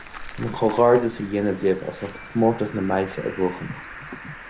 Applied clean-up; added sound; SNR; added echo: none; Cricket; 15 dB; none.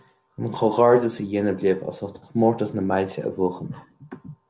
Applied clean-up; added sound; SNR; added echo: none; none; none; none.